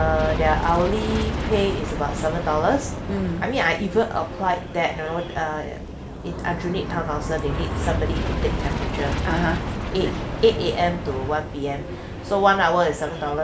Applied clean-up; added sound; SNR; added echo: none; Aircraft; 4 dB; none.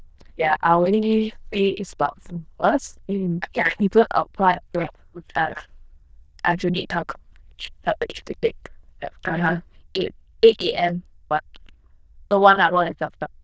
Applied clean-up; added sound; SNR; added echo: neural diffusion model UNIVERSE++.